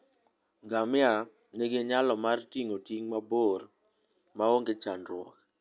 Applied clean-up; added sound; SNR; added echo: none; none; none; none.